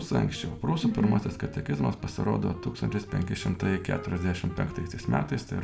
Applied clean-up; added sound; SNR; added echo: none; Wind instrument, woodwind instrument; 18 dB; reverberation time 0.9 s.